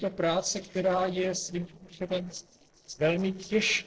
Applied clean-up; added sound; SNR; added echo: neural separator model SepFormer DNS4.